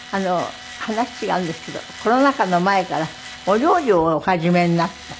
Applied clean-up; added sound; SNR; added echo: none; Tools; 17 dB; none.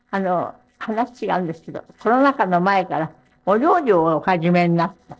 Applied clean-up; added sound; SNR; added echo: neural separator model SepFormer DNS4.